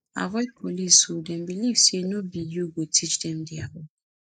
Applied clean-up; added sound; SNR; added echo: neural mask model Resemble Enhance denoiser.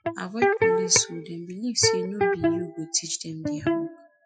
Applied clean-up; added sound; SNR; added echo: classical method Wiener filter.